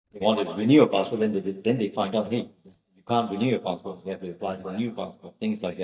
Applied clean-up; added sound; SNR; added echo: neural mask model DeepFilterNet 3.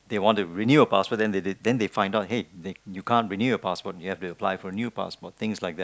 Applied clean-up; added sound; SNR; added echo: none; none; none; none.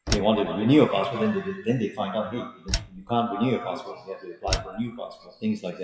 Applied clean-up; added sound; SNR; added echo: classical method WPE with log-MMSE.